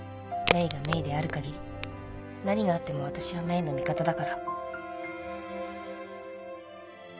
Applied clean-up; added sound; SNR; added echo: none; Crack; 0 dB; none.